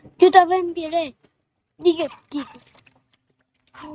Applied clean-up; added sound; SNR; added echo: neural mask model RNNoise.